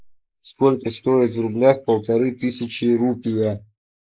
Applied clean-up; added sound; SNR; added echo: neural mask model Resemble Enhance denoiser.